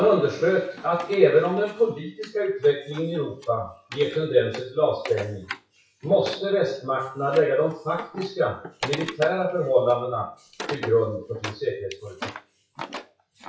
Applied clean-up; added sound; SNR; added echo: classical method WPE with log-MMSE.